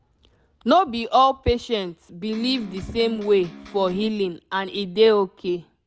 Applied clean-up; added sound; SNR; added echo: none; Electric guitar; 16 dB; none.